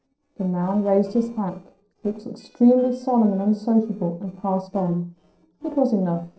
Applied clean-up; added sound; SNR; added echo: neural separator model SepFormer DNS4.